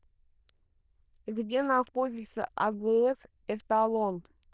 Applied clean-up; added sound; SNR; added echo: neural diffusion model UNIVERSE++.